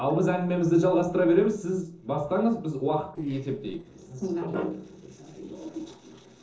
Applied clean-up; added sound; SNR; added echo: neural separator model SepFormer DNS4.